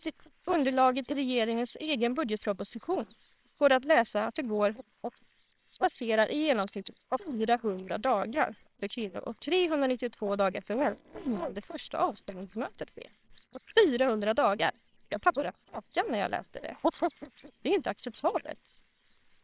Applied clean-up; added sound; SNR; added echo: neural separator model SepFormer WHAMR!.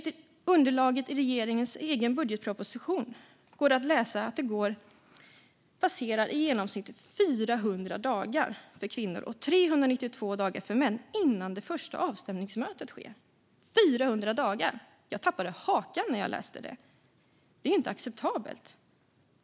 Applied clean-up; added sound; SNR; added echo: none; none; none; none.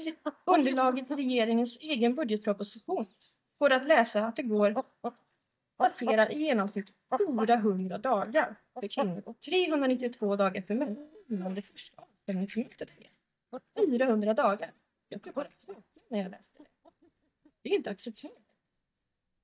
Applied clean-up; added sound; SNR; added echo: neural mask model DeepFilterNet 3.